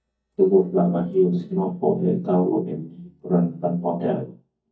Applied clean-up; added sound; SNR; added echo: neural mask model DeepFilterNet 3.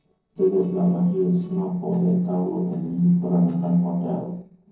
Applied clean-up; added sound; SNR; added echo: neural separator model SepFormer DNS4.